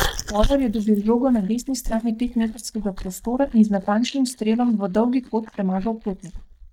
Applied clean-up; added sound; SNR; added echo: neural mask model DeepFilterNet 3.